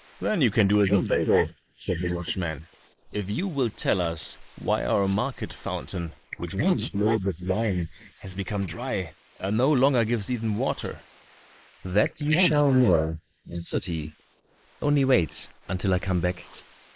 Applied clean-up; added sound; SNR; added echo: neural mask model Resemble Enhance denoiser.